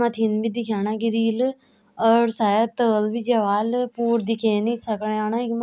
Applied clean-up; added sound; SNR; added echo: none; none; none; none.